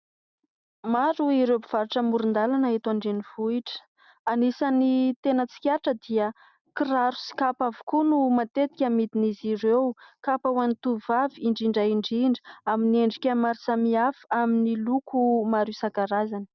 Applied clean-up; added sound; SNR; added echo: none; none; none; none.